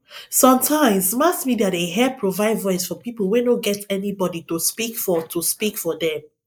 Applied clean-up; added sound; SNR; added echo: neural mask model Resemble Enhance denoiser.